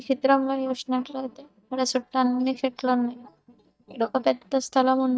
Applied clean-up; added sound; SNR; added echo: neural mask model DeepFilterNet 3.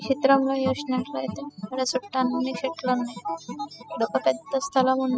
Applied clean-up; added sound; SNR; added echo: classical method spectral subtraction.